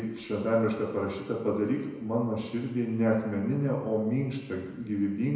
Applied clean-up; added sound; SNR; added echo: none; none; none; reverberation time 1.0 s.